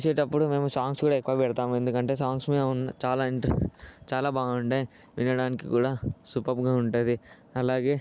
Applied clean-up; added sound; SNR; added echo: none; none; none; none.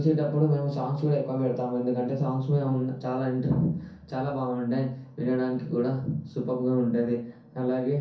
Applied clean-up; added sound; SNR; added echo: none; none; none; reverberation time 0.6 s.